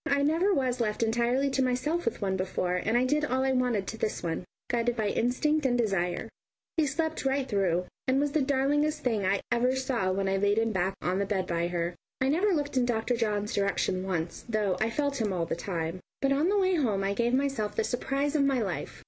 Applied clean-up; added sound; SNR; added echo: none; none; none; none.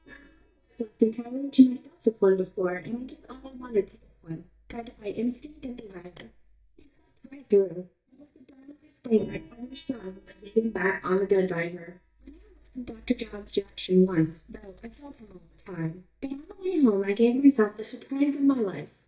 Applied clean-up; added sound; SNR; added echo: neural mask model DeepFilterNet 3.